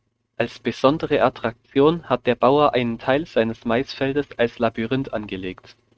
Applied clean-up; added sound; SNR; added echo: neural mask model RNNoise.